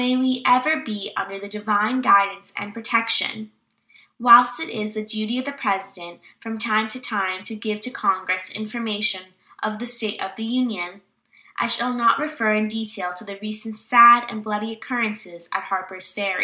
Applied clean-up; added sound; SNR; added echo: none; none; none; none.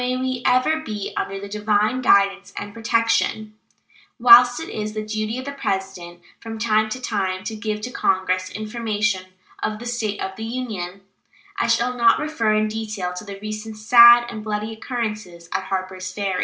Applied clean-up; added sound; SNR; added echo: none; none; none; reverberation time 0.2 s.